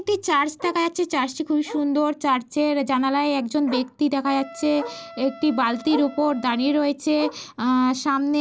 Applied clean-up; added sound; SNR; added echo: none; Bark + Wind instrument, woodwind instrument; 17 dB; none.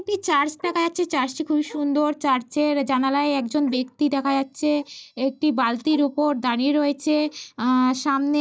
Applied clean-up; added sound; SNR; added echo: neural mask model DeepFilterNet 3.